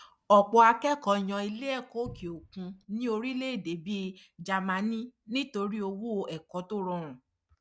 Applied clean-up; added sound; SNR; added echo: none; Cupboard open or close; 19 dB; none.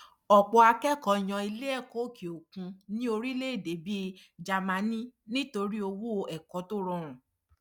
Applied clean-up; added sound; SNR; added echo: none; none; none; none.